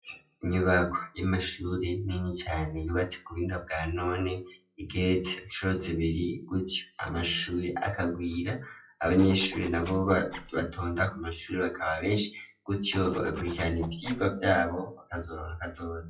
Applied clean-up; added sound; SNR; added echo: classical method WPE with log-MMSE.